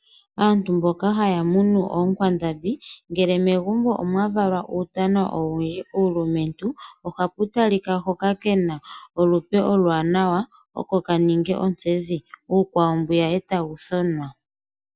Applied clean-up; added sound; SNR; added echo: none; none; none; none.